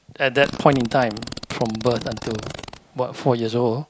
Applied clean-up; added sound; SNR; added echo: none; Fart; 13 dB; none.